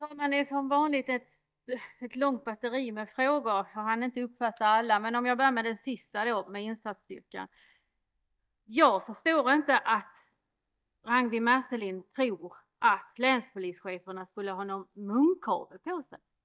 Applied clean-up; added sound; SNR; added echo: neural mask model DeepFilterNet 3.